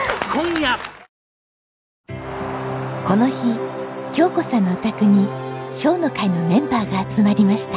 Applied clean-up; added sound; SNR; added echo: none; none; none; none.